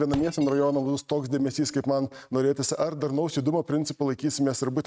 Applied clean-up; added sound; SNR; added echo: neural mask model RNNoise.